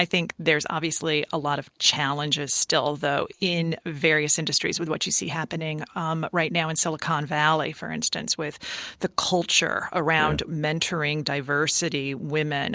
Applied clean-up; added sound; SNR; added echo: neural mask model Resemble Enhance denoiser.